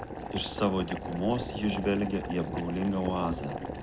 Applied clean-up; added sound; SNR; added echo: none; Boiling; 6 dB; none.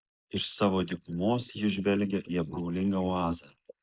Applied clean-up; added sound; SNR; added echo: neural mask model Resemble Enhance denoiser.